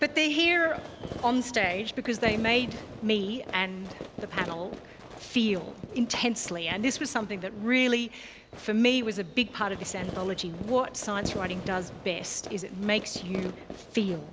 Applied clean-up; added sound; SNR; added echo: none; Fireworks; 12 dB; none.